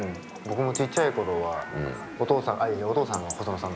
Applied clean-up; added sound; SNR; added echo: none; Chatter / Chirp, tweet / Livestock, farm animals, working animals; 11 dB; none.